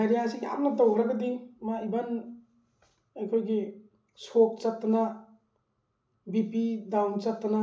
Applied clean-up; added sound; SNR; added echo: none; none; none; none.